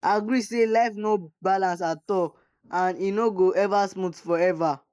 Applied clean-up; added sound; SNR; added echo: neural mask model Resemble Enhance denoiser.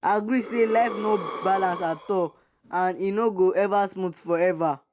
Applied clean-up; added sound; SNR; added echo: none; Breathing; 12 dB; none.